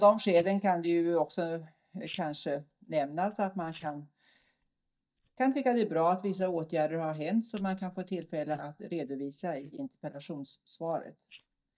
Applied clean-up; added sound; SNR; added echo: neural mask model DeepFilterNet 3.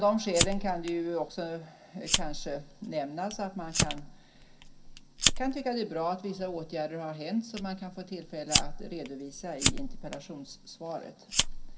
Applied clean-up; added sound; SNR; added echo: none; Fire; 0 dB; reverberation time 0.3 s.